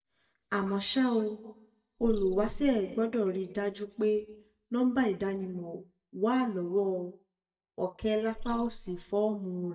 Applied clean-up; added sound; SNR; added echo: neural mask model DeepFilterNet 3.